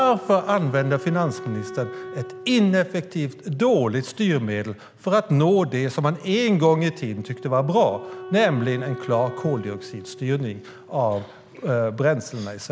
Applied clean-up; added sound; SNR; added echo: none; Wind instrument, woodwind instrument; 17 dB; none.